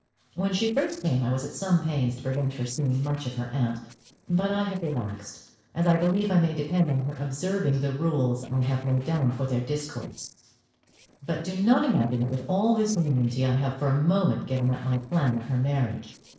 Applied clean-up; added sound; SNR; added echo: neural separator model SepFormer DNS4.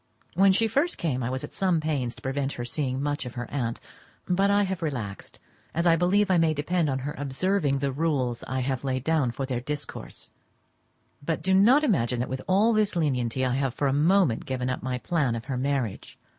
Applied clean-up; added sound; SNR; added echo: none; none; none; none.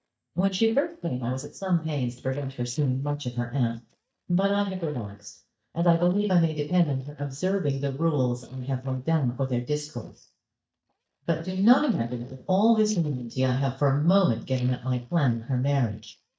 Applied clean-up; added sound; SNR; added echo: neural mask model DeepFilterNet 3.